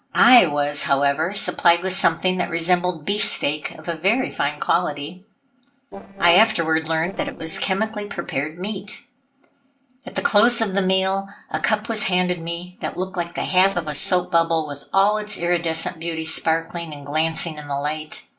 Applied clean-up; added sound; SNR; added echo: neural separator model SepFormer DNS4.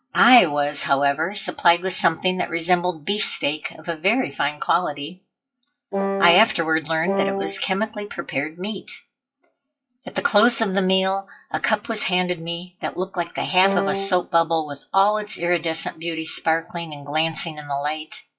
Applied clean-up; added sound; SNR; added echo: classical method WPE with log-MMSE.